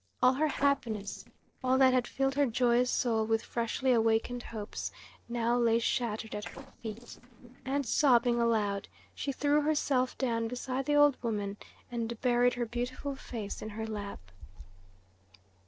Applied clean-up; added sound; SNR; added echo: neural separator model SepFormer DNS4.